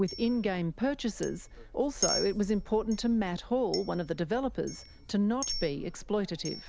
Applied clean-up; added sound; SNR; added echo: none; Chink, clink; 10 dB; none.